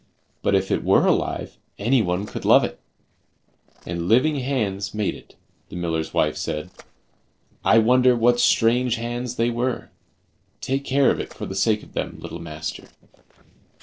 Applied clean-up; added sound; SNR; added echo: neural separator model SepFormer DNS4.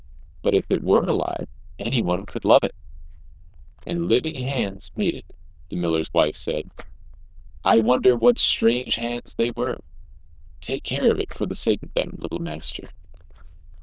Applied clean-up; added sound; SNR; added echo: neural diffusion model UNIVERSE++.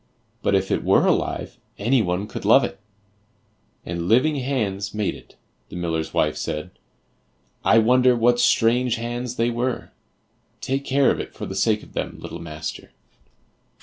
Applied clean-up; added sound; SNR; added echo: none; none; none; none.